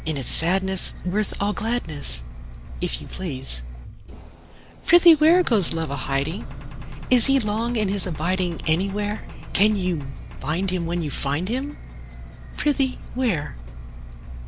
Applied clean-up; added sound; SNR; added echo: none; Engine; 10 dB; none.